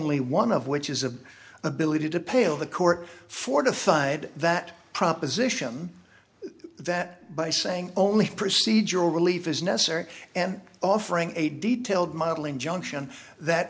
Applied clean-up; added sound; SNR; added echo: none; none; none; none.